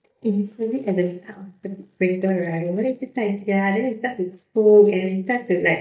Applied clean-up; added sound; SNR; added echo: neural mask model DeepFilterNet 3.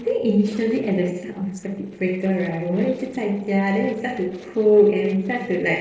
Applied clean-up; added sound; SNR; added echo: neural separator model SepFormer DNS4.